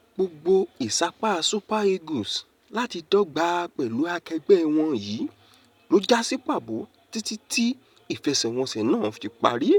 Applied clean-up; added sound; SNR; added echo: none; none; none; none.